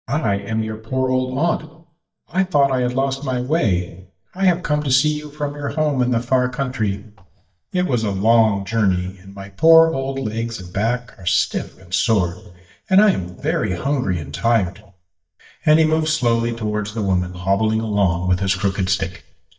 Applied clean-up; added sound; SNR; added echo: neural mask model DeepFilterNet 3.